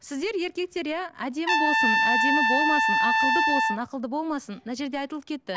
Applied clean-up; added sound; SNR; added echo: none; Trumpet; -4 dB; none.